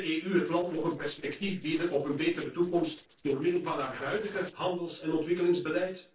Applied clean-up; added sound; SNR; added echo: neural separator model SepFormer DNS4.